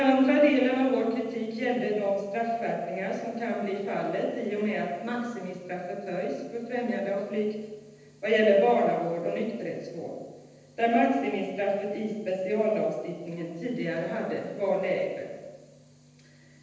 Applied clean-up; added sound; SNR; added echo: none; none; none; reverberation time 1.1 s.